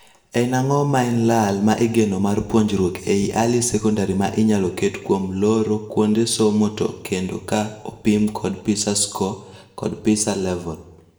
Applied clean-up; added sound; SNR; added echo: none; none; none; reverberation time 0.7 s.